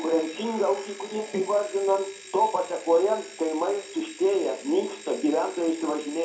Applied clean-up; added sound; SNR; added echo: none; Alarm; 18 dB; reverberation time 0.4 s.